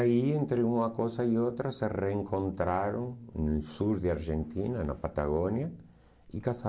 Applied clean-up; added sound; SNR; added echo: none; none; none; none.